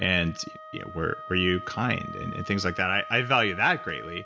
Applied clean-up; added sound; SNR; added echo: none; Wind instrument, woodwind instrument; 13 dB; none.